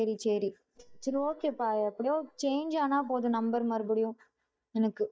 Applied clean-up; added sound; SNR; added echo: neural mask model DeepFilterNet 3.